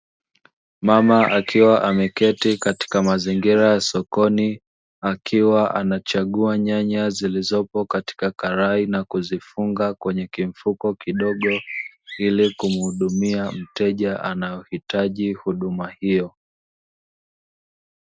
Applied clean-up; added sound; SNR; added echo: none; Bird; 12 dB; none.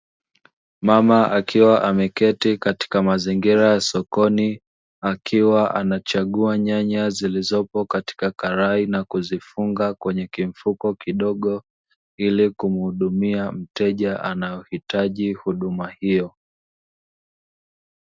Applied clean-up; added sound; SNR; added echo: none; none; none; none.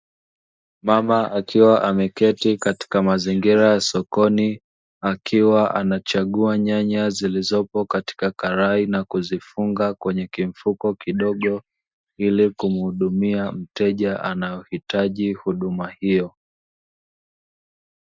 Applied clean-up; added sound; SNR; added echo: neural mask model DeepFilterNet 3.